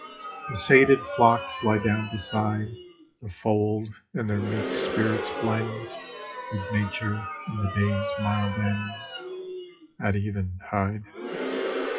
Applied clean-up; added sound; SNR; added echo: classical method WPE with log-MMSE.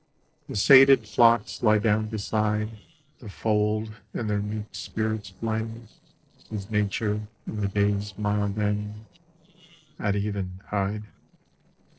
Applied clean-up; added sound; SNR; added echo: neural separator model SepFormer DNS4.